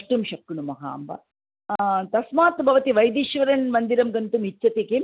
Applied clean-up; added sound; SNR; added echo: none; none; none; none.